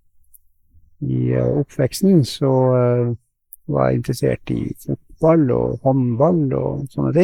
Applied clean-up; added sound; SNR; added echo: neural mask model Resemble Enhance denoiser.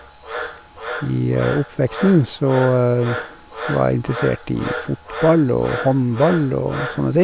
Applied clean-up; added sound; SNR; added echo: none; Frog; 10 dB; none.